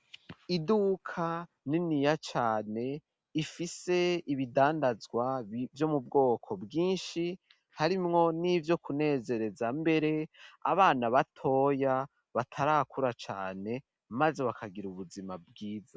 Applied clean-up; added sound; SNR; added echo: none; none; none; none.